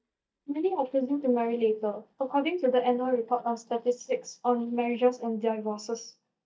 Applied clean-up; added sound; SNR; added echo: neural mask model DeepFilterNet 3.